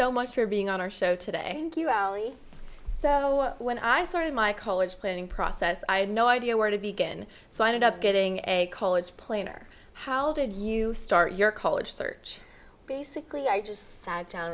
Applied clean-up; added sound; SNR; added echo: none; none; none; none.